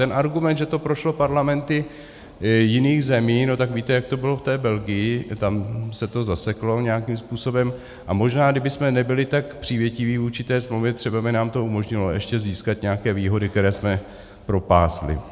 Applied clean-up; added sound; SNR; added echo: none; none; none; none.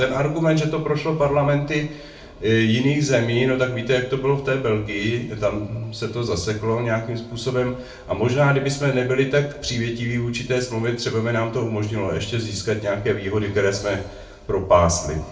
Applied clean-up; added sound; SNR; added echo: none; none; none; reverberation time 0.4 s.